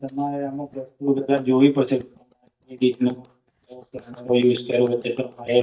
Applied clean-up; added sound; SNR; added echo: neural mask model DeepFilterNet 3.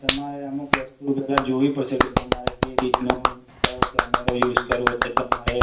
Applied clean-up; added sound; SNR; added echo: none; Clapping; -3 dB; reverberation time 0.9 s.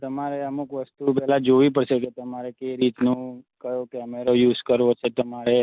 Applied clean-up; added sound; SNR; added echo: none; none; none; none.